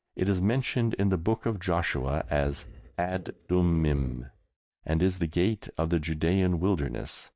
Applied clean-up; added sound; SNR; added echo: neural mask model DeepFilterNet 3.